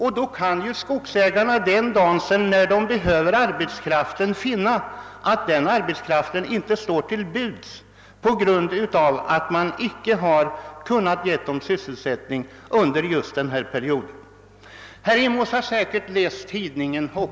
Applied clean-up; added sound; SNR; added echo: none; none; none; none.